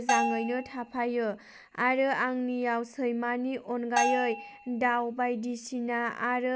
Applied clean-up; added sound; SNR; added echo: none; Bell; 4 dB; none.